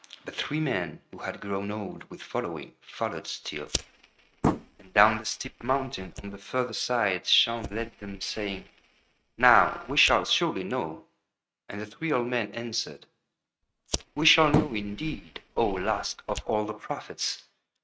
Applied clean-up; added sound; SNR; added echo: neural mask model RNNoise.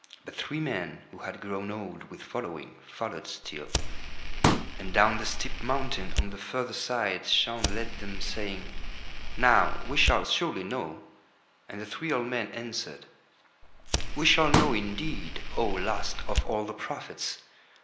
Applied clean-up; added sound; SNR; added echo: none; Fire + Explosion; -3 dB; none.